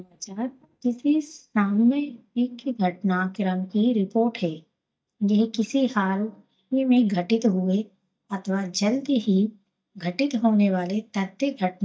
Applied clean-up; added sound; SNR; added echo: neural mask model DeepFilterNet 3.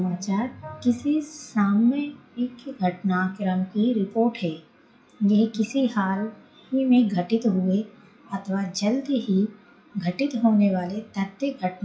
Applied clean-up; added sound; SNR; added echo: classical method WPE with log-MMSE.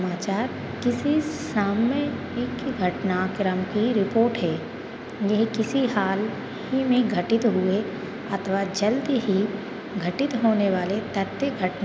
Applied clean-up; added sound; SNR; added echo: none; none; none; none.